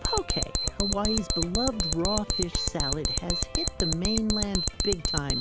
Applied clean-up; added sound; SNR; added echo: none; Alarm; -2 dB; none.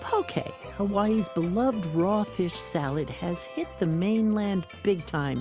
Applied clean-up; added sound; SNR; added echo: none; none; none; none.